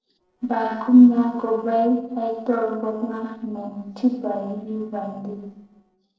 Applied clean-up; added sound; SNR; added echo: neural separator model SepFormer DNS4.